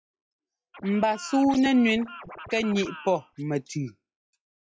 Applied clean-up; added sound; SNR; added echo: classical method log-MMSE.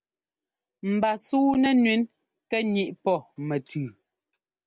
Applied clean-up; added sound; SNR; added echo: none; none; none; none.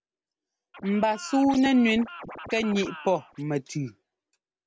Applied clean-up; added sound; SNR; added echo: none; Scratching (performance technique); 16 dB; none.